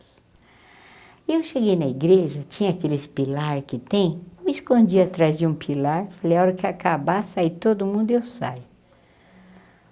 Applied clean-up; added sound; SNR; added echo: none; none; none; none.